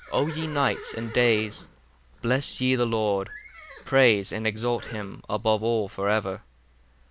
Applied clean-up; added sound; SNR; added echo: none; Livestock, farm animals, working animals; 19 dB; none.